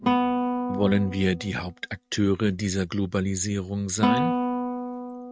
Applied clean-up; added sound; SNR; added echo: neural mask model RNNoise.